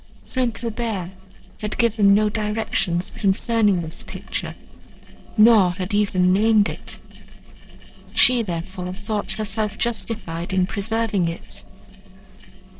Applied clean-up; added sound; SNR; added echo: neural separator model SepFormer DNS4.